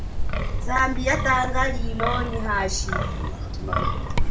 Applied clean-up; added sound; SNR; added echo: none; Wind; -3 dB; reverberation time 0.6 s.